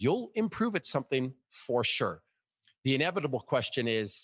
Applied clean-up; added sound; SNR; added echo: none; none; none; none.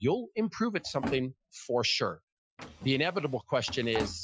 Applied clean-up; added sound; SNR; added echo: classical method Wiener filter.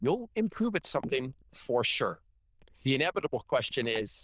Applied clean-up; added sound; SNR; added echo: neural diffusion model UNIVERSE++.